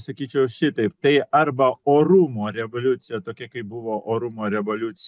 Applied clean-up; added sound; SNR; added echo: none; none; none; none.